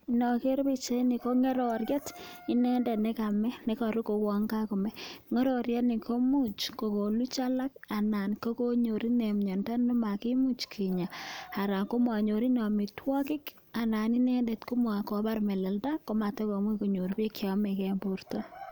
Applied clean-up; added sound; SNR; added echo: none; none; none; none.